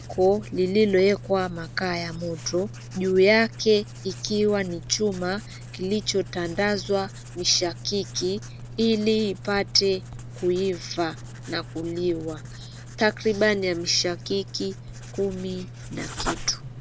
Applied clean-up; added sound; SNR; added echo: none; Writing; 13 dB; none.